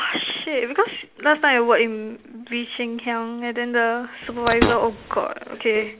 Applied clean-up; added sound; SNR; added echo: none; Fart; 2 dB; none.